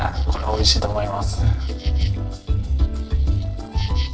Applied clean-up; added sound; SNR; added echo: neural separator model SepFormer DNS4.